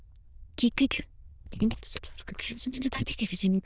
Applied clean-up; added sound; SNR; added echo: neural diffusion model UNIVERSE++.